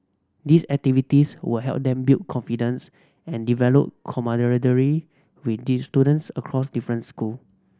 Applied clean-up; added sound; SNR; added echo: none; none; none; none.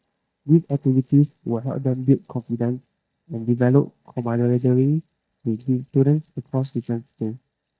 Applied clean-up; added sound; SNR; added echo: neural mask model DeepFilterNet 3.